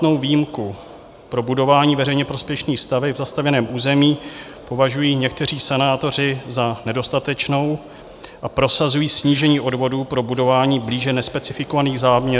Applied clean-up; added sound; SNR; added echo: none; none; none; none.